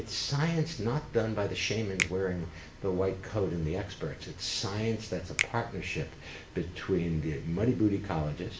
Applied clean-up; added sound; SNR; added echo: none; Finger snapping; 9 dB; reverberation time 0.5 s.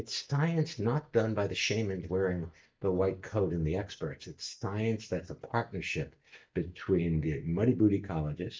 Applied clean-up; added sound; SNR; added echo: neural mask model DeepFilterNet 3.